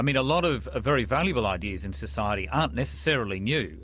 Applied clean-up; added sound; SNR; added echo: none; Engine; 13 dB; none.